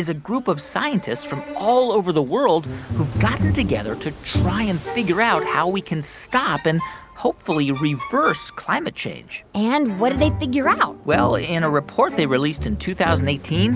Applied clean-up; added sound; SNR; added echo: none; none; none; none.